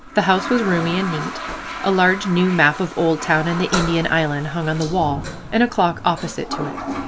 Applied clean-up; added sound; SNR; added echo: none; Toilet flush; 9 dB; none.